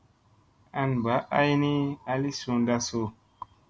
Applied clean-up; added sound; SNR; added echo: none; none; none; none.